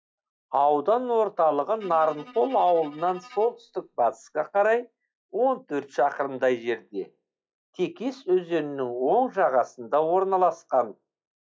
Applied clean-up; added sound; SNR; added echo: classical method log-MMSE.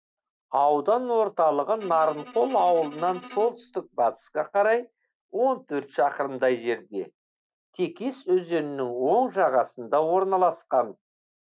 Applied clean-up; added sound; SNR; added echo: none; Bowed string instrument; 20 dB; none.